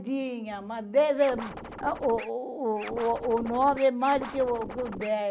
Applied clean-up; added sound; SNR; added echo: none; Scratching (performance technique); 12 dB; none.